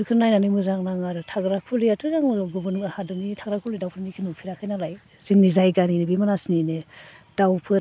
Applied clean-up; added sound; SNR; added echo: none; none; none; none.